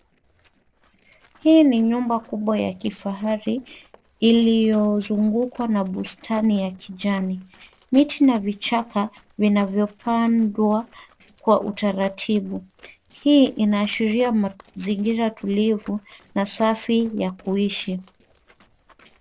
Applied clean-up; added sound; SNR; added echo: neural separator model SepFormer DNS4.